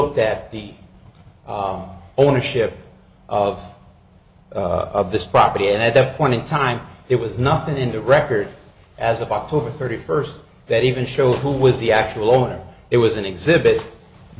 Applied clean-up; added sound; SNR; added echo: none; none; none; none.